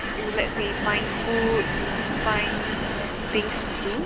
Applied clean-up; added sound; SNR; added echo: none; Vehicle; -1 dB; none.